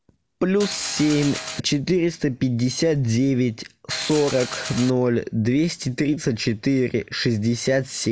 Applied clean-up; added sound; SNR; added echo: none; Mechanisms; 10 dB; none.